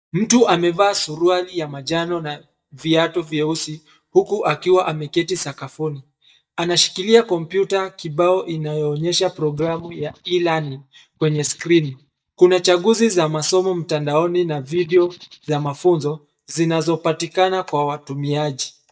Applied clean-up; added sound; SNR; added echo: neural mask model DeepFilterNet 3.